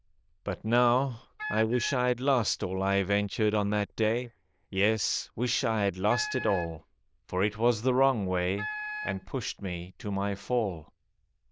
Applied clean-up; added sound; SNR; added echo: neural diffusion model UNIVERSE++.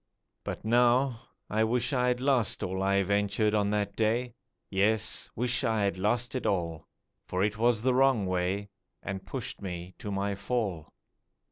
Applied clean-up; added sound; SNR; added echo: none; none; none; none.